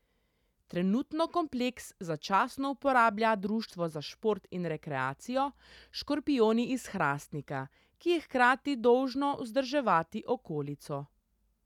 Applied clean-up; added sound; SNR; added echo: none; none; none; none.